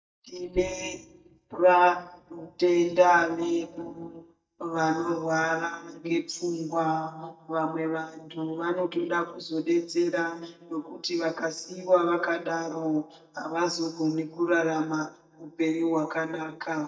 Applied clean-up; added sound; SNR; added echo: neural mask model DeepFilterNet 3.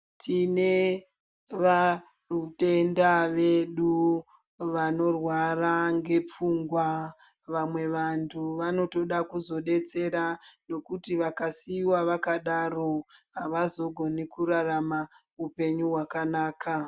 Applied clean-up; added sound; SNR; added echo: none; none; none; none.